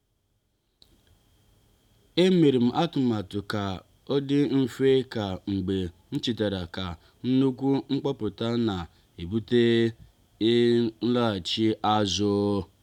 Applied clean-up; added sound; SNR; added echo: none; none; none; none.